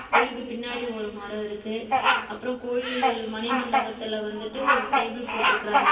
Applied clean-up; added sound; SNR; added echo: none; Bird vocalization, bird call, bird song; -4 dB; reverberation time 2.5 s.